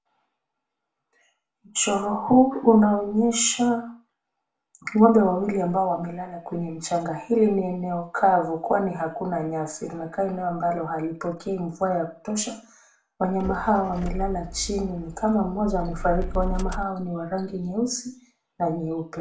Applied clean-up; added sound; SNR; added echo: none; Motor vehicle (road); 6 dB; reverberation time 0.4 s.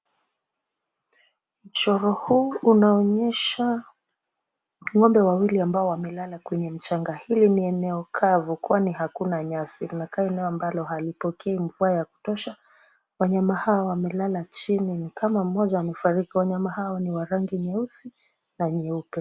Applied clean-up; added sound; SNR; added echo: none; none; none; none.